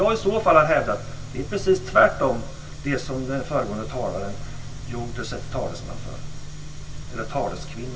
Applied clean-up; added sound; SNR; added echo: none; Accelerating, revving, vroom; 17 dB; reverberation time 0.2 s.